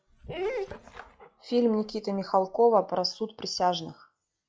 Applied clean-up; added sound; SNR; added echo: classical method log-MMSE.